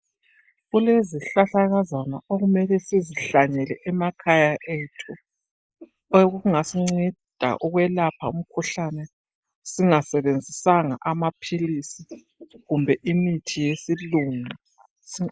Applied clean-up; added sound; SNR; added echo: neural mask model Resemble Enhance denoiser.